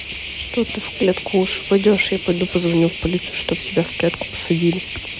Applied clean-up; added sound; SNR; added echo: none; Cricket; 10 dB; none.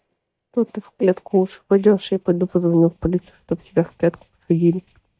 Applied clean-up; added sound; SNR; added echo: neural mask model DeepFilterNet 3.